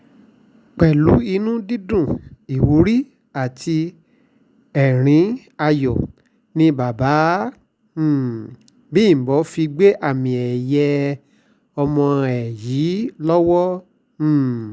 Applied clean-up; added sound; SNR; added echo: none; none; none; none.